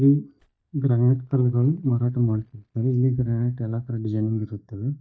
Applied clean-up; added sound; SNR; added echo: neural mask model DeepFilterNet 3.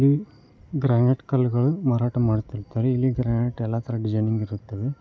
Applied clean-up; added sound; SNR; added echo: none; none; none; none.